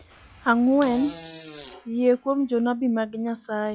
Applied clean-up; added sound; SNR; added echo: classical method log-MMSE.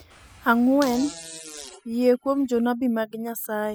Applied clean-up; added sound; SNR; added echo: classical method spectral subtraction.